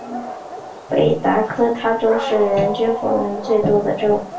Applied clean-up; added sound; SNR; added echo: none; Dog; 11 dB; reverberation time 0.3 s.